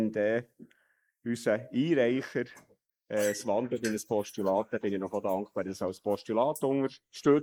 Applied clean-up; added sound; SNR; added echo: neural mask model Resemble Enhance denoiser.